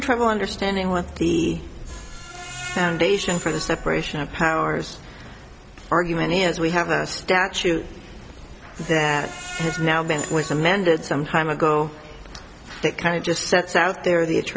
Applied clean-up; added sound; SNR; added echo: none; Screech; 18 dB; none.